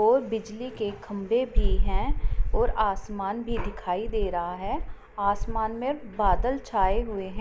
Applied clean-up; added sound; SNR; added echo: none; Insect; -1 dB; none.